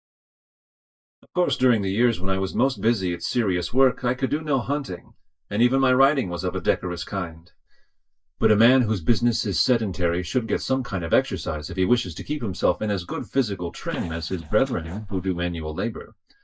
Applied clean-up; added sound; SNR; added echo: neural mask model DeepFilterNet 3.